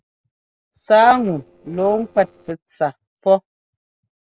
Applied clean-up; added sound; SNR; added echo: neural separator model SepFormer DNS4.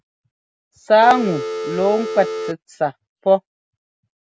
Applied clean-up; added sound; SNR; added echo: none; Telephone; 5 dB; none.